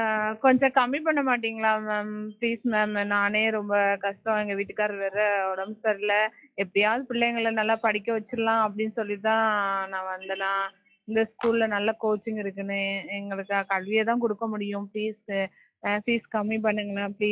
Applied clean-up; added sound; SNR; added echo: classical method log-MMSE.